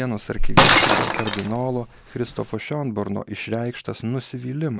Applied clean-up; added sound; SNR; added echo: none; Shatter; -4 dB; none.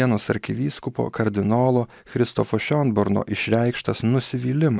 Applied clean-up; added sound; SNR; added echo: none; none; none; none.